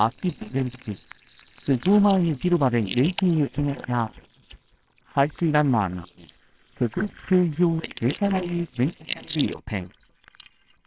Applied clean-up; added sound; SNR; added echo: neural separator model SepFormer WHAMR!.